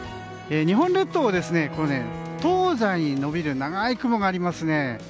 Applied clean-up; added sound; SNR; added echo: none; Bowed string instrument; 16 dB; none.